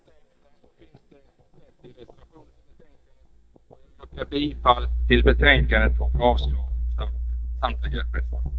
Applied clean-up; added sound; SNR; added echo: neural mask model DeepFilterNet 3.